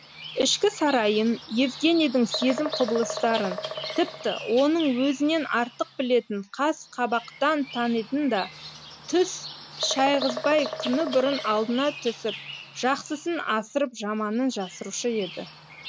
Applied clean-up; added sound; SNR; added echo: none; Bird vocalization, bird call, bird song; 11 dB; none.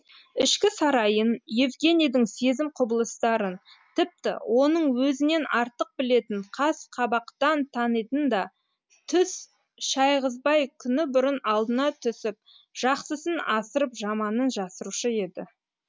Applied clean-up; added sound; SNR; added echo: none; none; none; none.